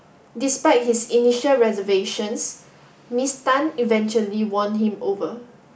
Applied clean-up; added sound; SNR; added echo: none; none; none; none.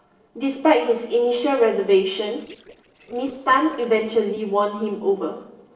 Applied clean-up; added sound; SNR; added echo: neural separator model SepFormer DNS4.